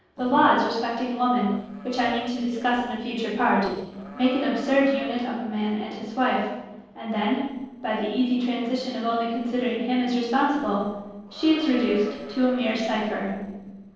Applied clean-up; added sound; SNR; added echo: neural separator model SepFormer DNS4.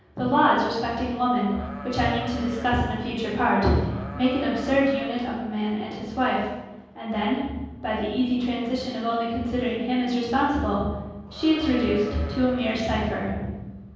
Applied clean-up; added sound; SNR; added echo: none; Livestock, farm animals, working animals; 14 dB; reverberation time 1.3 s.